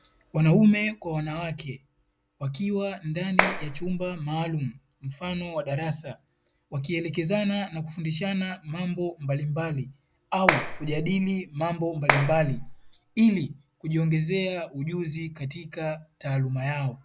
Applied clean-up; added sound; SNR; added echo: none; Clapping; 1 dB; none.